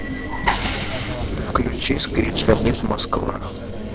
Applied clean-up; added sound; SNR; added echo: neural separator model SepFormer DNS4.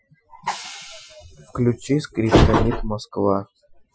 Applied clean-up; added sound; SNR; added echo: classical method Wiener filter.